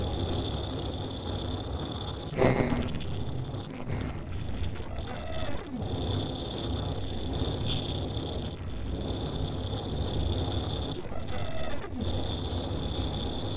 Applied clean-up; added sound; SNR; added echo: neural separator model SepFormer DNS4.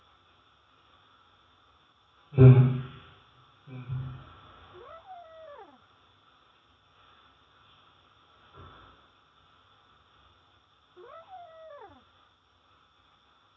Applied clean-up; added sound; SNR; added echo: none; Brass instrument; 19 dB; reverberation time 0.7 s.